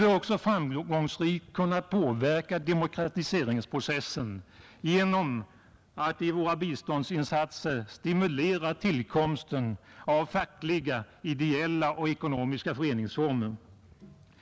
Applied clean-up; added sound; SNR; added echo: none; none; none; none.